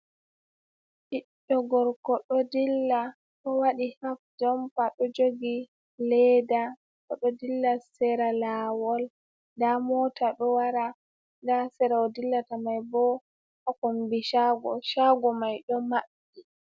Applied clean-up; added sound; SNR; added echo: none; none; none; none.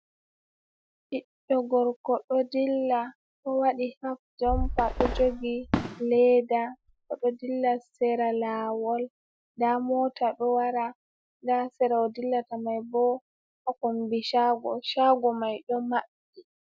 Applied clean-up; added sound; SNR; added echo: classical method Wiener filter.